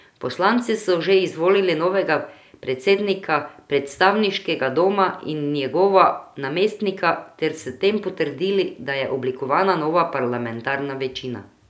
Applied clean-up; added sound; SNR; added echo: none; none; none; none.